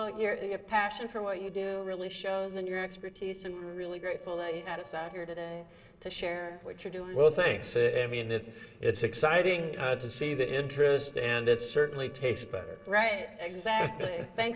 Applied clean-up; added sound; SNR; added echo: neural separator model SepFormer DNS4.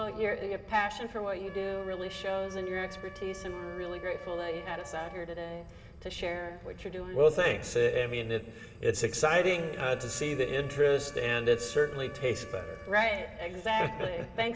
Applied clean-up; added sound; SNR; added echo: none; Wind instrument, woodwind instrument; 19 dB; reverberation time 2.7 s.